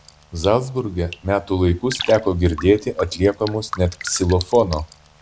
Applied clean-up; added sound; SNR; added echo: none; Raindrop; 16 dB; none.